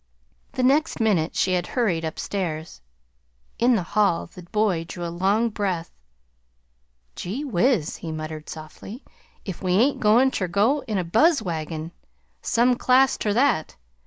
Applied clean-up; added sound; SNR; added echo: none; none; none; none.